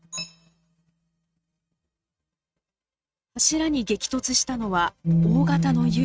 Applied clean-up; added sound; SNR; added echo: neural mask model RNNoise.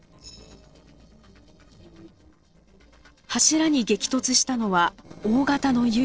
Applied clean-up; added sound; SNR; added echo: neural separator model SepFormer DNS4.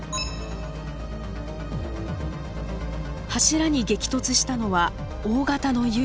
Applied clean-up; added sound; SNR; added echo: none; none; none; none.